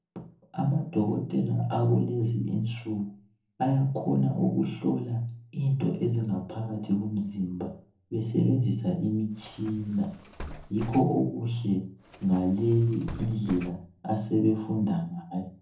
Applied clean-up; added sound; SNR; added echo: neural separator model SepFormer DNS4.